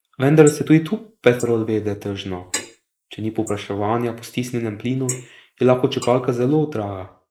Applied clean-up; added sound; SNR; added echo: neural mask model Resemble Enhance denoiser.